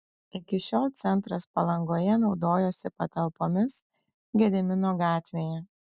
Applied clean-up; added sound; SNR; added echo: none; none; none; none.